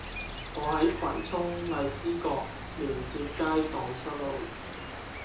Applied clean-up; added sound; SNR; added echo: none; Cricket; 5 dB; reverberation time 0.5 s.